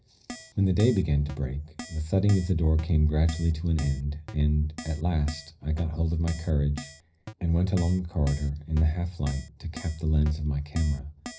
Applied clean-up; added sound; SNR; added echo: none; Keyboard (musical); 18 dB; reverberation time 0.4 s.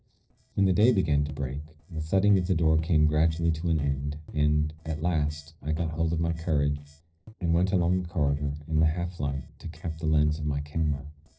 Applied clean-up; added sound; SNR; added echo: neural separator model SepFormer DNS4.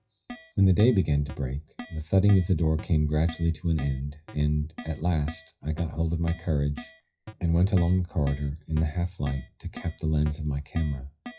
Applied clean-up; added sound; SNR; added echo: classical method WPE with log-MMSE.